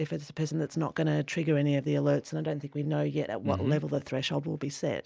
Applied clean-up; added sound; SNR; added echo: none; none; none; none.